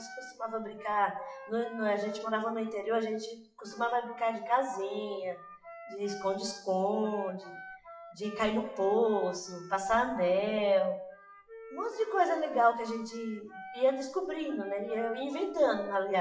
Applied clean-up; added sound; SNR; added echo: classical method WPE with log-MMSE.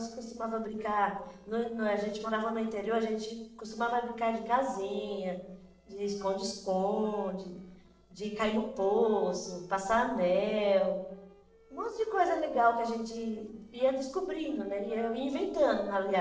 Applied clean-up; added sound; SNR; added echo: neural separator model SepFormer DNS4.